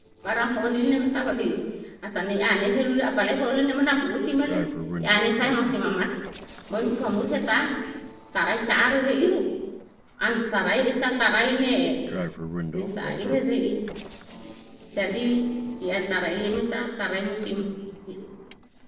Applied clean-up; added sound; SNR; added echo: neural separator model SepFormer DNS4.